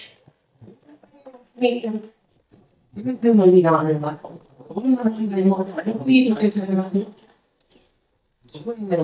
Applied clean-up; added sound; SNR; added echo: neural mask model DeepFilterNet 3.